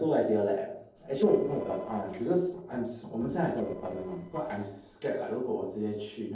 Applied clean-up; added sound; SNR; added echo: neural separator model SepFormer DNS4.